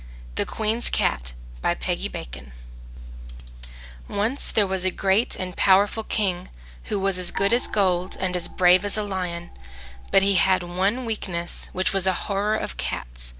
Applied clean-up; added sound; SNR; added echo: none; Gong; 13 dB; none.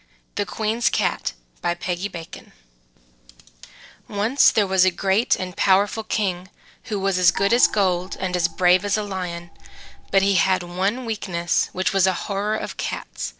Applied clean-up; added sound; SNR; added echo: neural separator model SepFormer DNS4.